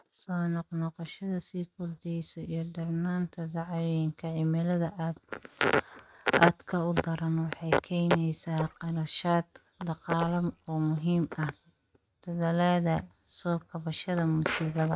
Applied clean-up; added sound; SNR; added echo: neural mask model RNNoise.